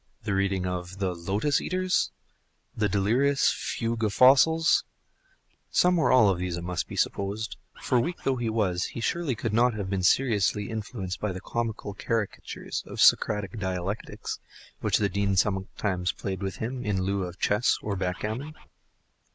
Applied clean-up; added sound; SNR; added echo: none; Bird; 20 dB; none.